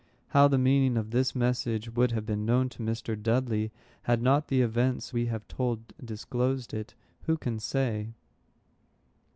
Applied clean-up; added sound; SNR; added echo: none; none; none; none.